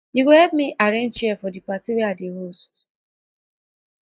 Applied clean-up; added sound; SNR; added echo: neural mask model DeepFilterNet 3.